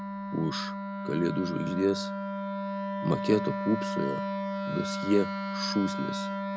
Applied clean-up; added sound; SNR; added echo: none; Wind instrument, woodwind instrument; 2 dB; none.